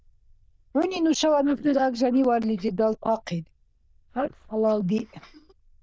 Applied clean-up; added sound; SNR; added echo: neural diffusion model UNIVERSE++.